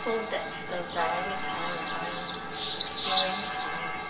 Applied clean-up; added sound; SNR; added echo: none; Bird; -3 dB; reverberation time 0.3 s.